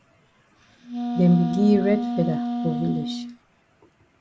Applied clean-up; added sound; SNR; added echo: none; Wind instrument, woodwind instrument; 4 dB; none.